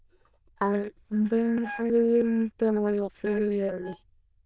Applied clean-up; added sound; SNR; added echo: neural diffusion model UNIVERSE++.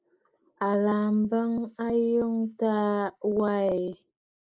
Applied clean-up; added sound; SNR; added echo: neural mask model Resemble Enhance denoiser.